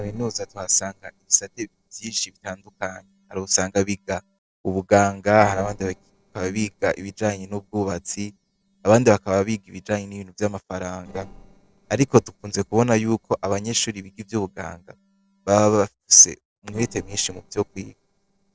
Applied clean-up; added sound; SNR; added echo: neural separator model SepFormer DNS4.